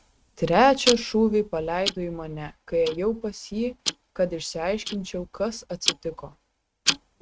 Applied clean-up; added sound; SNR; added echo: neural mask model RNNoise.